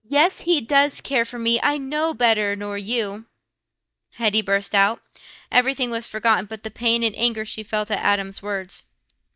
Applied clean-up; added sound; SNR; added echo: neural mask model DeepFilterNet 3.